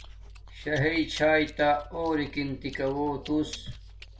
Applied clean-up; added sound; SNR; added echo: none; Chewing, mastication; 17 dB; reverberation time 0.2 s.